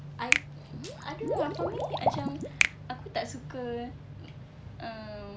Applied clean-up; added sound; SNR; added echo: none; Liquid + Finger snapping; -5 dB; none.